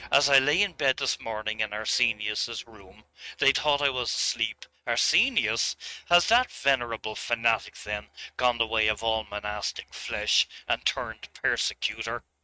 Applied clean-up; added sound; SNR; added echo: neural mask model RNNoise.